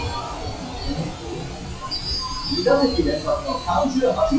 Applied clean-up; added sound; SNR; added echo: classical method WPE with log-MMSE.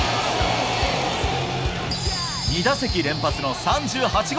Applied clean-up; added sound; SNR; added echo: none; none; none; none.